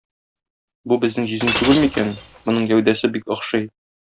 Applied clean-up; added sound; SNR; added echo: none; Shatter; 6 dB; none.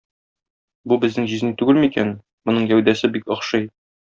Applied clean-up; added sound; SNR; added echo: none; none; none; none.